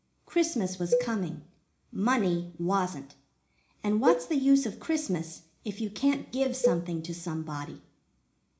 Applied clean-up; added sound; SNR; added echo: none; Cowbell; 5 dB; reverberation time 0.4 s.